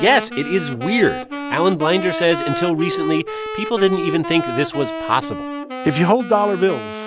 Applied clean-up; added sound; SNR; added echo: none; Wind instrument, woodwind instrument; 7 dB; none.